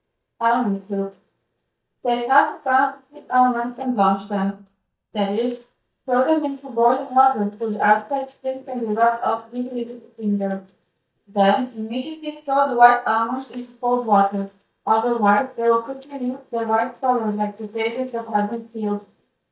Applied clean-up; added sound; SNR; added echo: neural mask model DeepFilterNet 3.